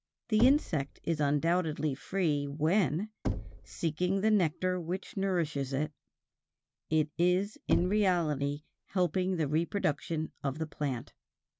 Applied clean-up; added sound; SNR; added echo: none; Knock / Wood; 10 dB; none.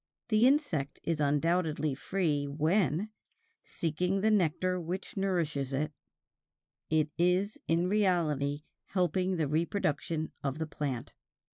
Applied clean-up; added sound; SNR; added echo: neural mask model Resemble Enhance denoiser.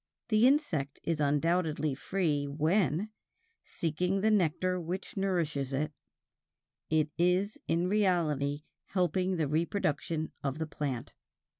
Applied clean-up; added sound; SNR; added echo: none; none; none; none.